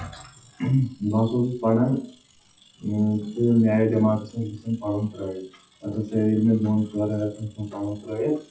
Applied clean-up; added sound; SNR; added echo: classical method WPE with log-MMSE.